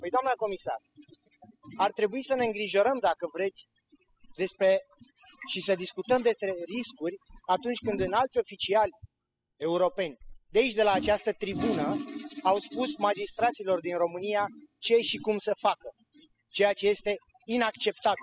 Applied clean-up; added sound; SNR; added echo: classical method spectral subtraction.